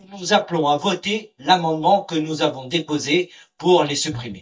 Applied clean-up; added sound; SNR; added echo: neural mask model DeepFilterNet 3.